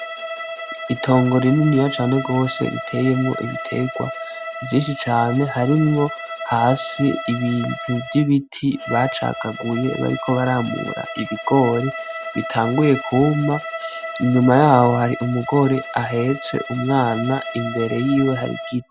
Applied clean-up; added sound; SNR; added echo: none; Bowed string instrument; 10 dB; none.